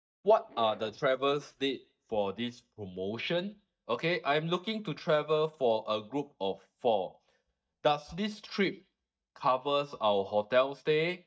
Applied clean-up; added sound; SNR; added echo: neural mask model DeepFilterNet 3.